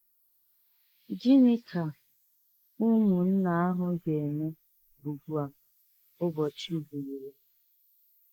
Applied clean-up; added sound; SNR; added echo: neural mask model Resemble Enhance denoiser.